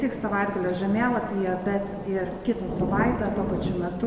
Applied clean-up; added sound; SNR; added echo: none; Thunder / Rain; 5 dB; reverberation time 2.3 s.